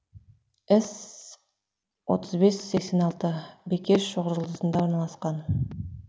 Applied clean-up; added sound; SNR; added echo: none; none; none; none.